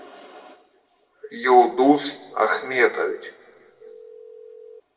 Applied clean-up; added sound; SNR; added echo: none; Telephone; 20 dB; reverberation time 1.5 s.